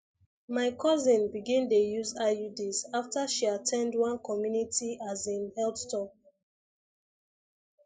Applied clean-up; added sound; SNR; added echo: none; none; none; none.